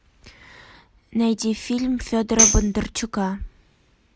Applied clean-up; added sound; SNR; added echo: none; Tambourine; -1 dB; none.